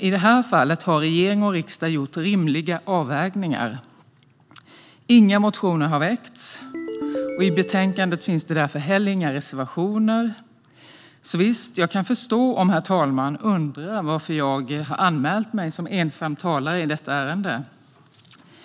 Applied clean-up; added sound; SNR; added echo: none; Ringtone; 8 dB; none.